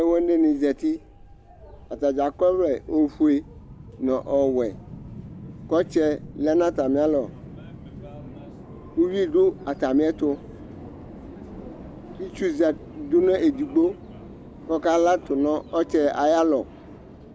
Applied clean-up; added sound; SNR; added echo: none; Subway, metro, underground; 17 dB; none.